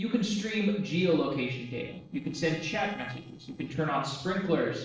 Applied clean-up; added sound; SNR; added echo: neural separator model SepFormer DNS4.